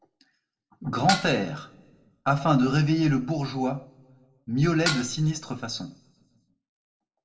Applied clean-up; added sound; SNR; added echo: none; Dishes, pots, and pans; 5 dB; reverberation time 0.5 s.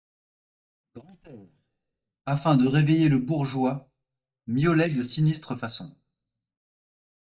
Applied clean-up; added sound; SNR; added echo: neural mask model DeepFilterNet 3.